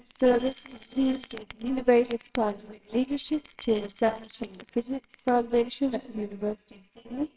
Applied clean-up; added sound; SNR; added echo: neural separator model SepFormer WHAMR!.